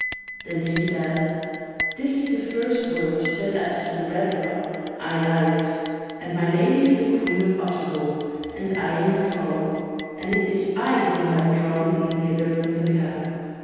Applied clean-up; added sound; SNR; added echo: none; Chink, clink; 14 dB; reverberation time 2.1 s.